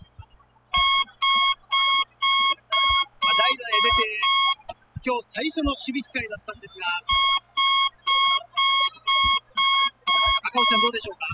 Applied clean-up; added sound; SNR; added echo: classical method spectral subtraction.